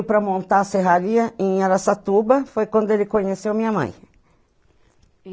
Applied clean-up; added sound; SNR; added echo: none; none; none; none.